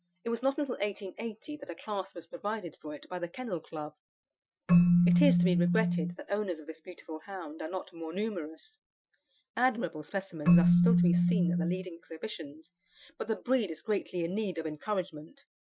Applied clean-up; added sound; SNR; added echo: classical method Wiener filter.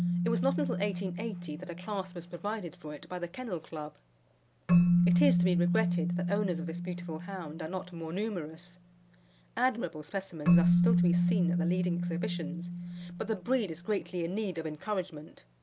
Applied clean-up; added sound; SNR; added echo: none; Keyboard (musical); -4 dB; none.